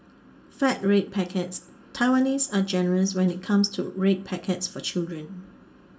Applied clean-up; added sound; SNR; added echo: none; none; none; reverberation time 0.3 s.